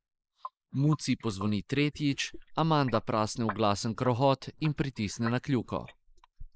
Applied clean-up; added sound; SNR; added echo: neural mask model Resemble Enhance denoiser.